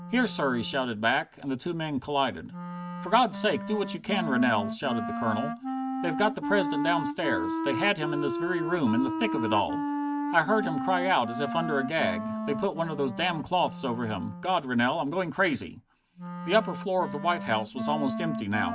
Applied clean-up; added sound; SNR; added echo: none; Wind instrument, woodwind instrument; 5 dB; none.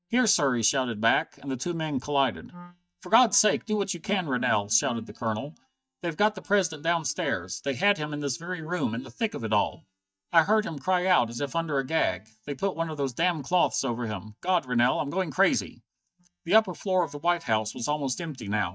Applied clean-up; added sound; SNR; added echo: neural mask model DeepFilterNet 3.